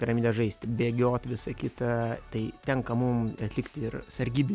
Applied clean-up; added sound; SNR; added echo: none; none; none; none.